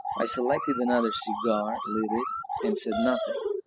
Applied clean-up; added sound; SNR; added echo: classical method spectral subtraction.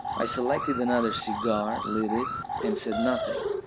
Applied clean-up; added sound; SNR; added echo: none; Alarm; 2 dB; none.